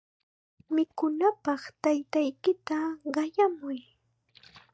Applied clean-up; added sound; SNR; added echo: neural mask model DeepFilterNet 3.